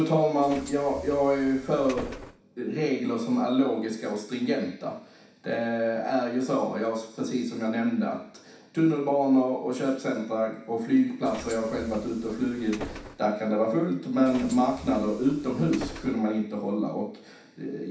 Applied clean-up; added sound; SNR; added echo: none; Bus; 15 dB; reverberation time 0.7 s.